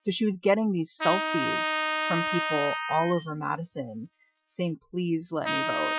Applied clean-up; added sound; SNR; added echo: classical method Wiener filter.